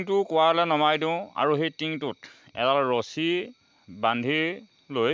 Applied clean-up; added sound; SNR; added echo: none; none; none; none.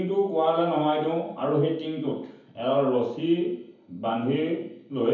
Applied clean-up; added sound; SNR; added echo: none; none; none; reverberation time 0.7 s.